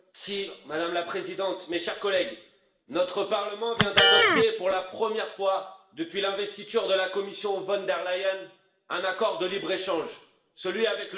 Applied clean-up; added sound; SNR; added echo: none; Electric guitar; -3 dB; reverberation time 0.7 s.